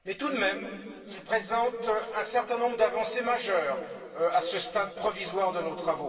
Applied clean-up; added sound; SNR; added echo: none; none; none; reverberation time 2.5 s.